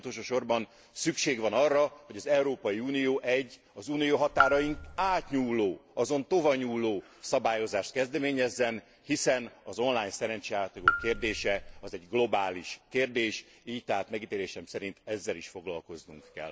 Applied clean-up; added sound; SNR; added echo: none; Raindrop / Drip; 3 dB; none.